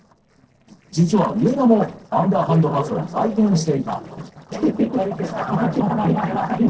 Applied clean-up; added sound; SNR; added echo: neural separator model SepFormer DNS4.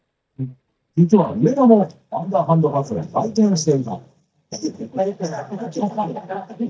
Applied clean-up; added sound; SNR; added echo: neural mask model DeepFilterNet 3.